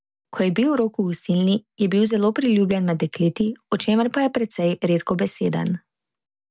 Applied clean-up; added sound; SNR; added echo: none; none; none; none.